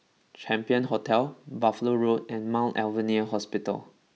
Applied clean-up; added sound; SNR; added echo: none; none; none; none.